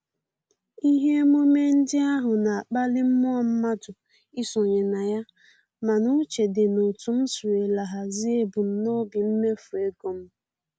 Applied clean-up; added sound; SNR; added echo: none; none; none; none.